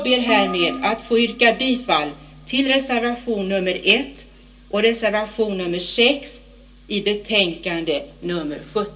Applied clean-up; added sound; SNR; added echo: none; Keyboard (musical); 11 dB; reverberation time 0.2 s.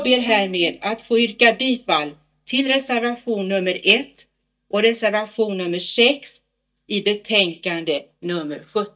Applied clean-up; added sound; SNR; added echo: neural mask model DeepFilterNet 3.